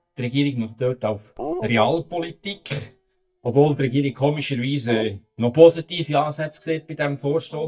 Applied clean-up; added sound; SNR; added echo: neural mask model DeepFilterNet 3.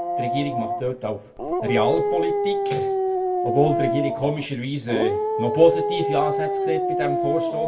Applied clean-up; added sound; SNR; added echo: none; Dog; -1 dB; reverberation time 0.2 s.